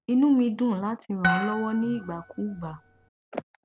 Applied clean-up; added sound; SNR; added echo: none; Harp; 5 dB; none.